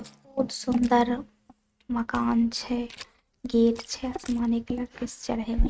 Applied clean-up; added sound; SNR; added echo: neural mask model RNNoise.